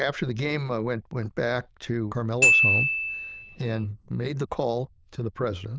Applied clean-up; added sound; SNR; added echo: neural diffusion model UNIVERSE++.